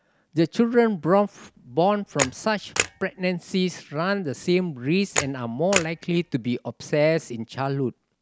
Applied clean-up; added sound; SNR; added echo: none; Camera; 7 dB; none.